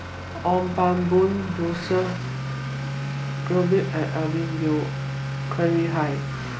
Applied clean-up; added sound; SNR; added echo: none; Accelerating, revving, vroom / Motor vehicle (road); 4 dB; none.